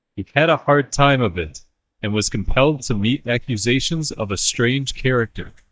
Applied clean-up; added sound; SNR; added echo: neural mask model DeepFilterNet 3.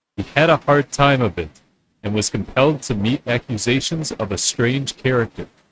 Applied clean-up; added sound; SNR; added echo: neural mask model RNNoise.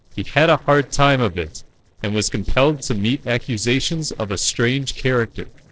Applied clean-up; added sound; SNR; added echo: neural separator model SepFormer DNS4.